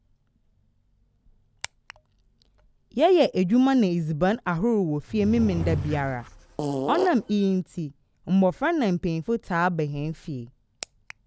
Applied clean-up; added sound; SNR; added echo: none; Fart / Drawer open or close; 6 dB; none.